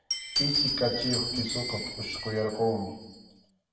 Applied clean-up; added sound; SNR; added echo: none; Glass; 0 dB; reverberation time 1.0 s.